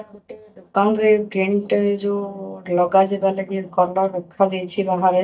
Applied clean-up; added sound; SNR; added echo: neural mask model DeepFilterNet 3.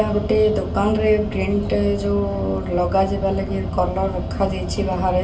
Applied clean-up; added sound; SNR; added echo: none; Car; 5 dB; reverberation time 0.2 s.